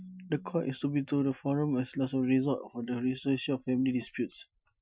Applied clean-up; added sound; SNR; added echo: classical method Wiener filter.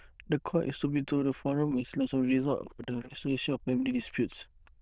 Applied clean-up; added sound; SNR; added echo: neural diffusion model UNIVERSE++.